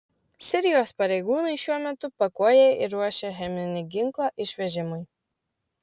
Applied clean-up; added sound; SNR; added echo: none; none; none; none.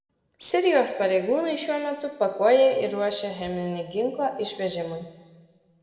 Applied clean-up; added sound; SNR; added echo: none; none; none; reverberation time 1.2 s.